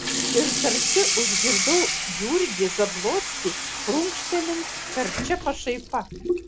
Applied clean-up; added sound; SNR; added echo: none; Sink (filling or washing) / Water tap, faucet; -1 dB; none.